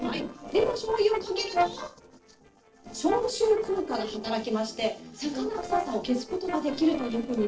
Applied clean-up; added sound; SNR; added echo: neural separator model SepFormer DNS4.